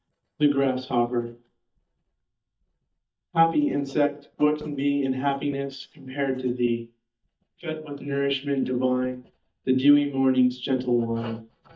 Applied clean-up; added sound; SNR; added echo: neural mask model DeepFilterNet 3.